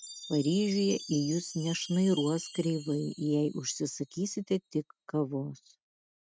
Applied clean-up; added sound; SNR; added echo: neural mask model RNNoise.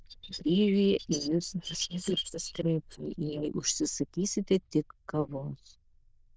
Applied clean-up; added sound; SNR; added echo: neural diffusion model UNIVERSE++.